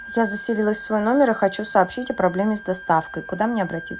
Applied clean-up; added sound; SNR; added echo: none; Wind instrument, woodwind instrument; 15 dB; none.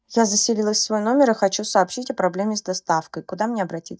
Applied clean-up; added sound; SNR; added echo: neural mask model DeepFilterNet 3.